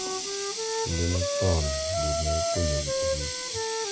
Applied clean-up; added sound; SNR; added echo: none; Water tap, faucet + Wind instrument, woodwind instrument; -2 dB; none.